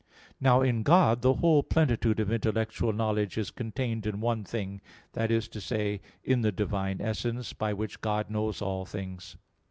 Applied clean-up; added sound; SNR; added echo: none; none; none; none.